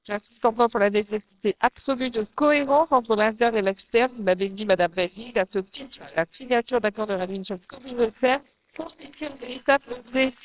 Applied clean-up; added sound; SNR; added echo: neural separator model SepFormer WHAMR!.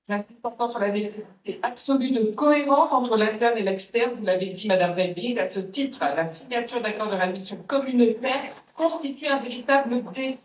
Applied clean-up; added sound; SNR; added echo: neural mask model DeepFilterNet 3.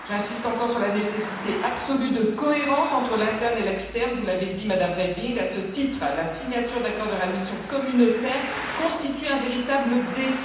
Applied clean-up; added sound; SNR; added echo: none; Traffic noise, roadway noise; 12 dB; reverberation time 1.1 s.